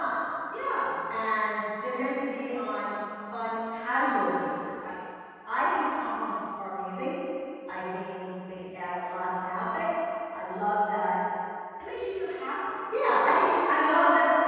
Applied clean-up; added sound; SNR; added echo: none; none; none; reverberation time 2.1 s.